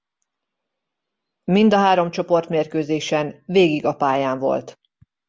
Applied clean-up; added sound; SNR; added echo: none; none; none; none.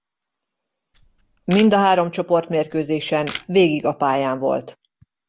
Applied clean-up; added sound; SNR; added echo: none; Camera; 16 dB; none.